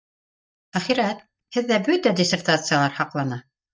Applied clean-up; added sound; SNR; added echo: neural mask model DeepFilterNet 3.